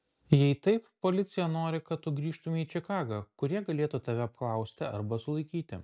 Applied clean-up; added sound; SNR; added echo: none; none; none; none.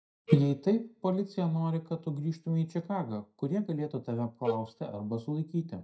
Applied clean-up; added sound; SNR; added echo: neural mask model DeepFilterNet 3.